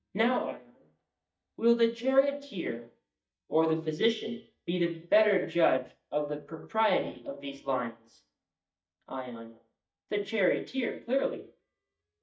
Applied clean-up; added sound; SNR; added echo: neural mask model DeepFilterNet 3.